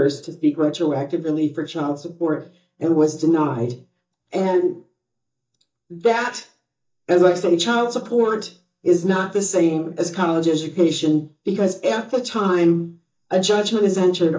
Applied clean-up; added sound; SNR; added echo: neural mask model DeepFilterNet 3.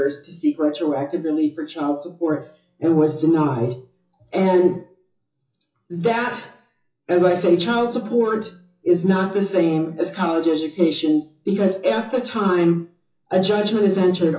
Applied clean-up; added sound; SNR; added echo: classical method WPE with log-MMSE.